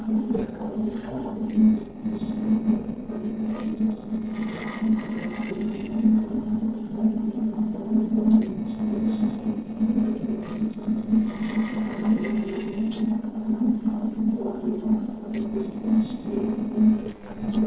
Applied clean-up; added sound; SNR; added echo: neural separator model SepFormer DNS4.